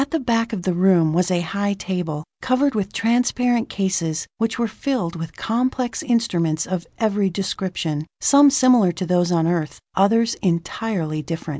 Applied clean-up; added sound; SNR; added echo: none; none; none; none.